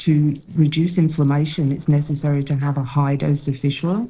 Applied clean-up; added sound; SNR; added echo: neural separator model SepFormer DNS4.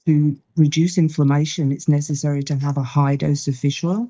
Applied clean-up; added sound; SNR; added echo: neural mask model DeepFilterNet 3.